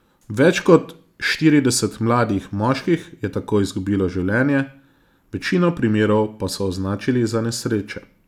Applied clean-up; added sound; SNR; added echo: none; none; none; none.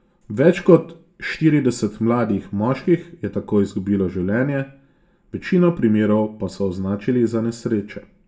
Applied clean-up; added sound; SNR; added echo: none; none; none; reverberation time 0.2 s.